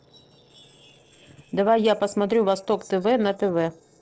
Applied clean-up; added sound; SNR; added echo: neural separator model SepFormer DNS4.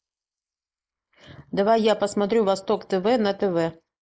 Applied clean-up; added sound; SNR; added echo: neural mask model Resemble Enhance denoiser.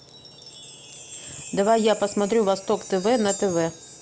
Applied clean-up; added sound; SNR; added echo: none; Chime; 15 dB; none.